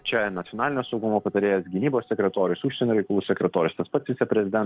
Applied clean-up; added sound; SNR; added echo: neural separator model SepFormer DNS4.